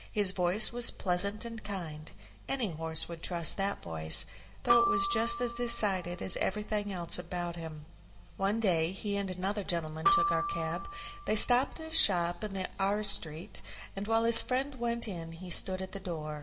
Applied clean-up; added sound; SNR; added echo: none; Glockenspiel; -3 dB; reverberation time 2.5 s.